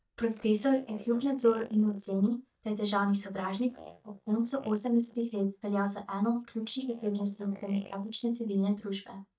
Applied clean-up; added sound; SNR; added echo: neural mask model DeepFilterNet 3.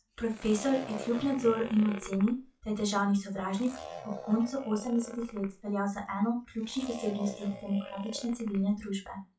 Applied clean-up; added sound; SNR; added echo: classical method WPE with log-MMSE.